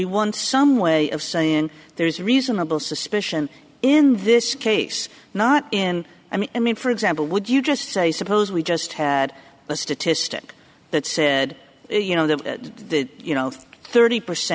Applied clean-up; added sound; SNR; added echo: none; none; none; none.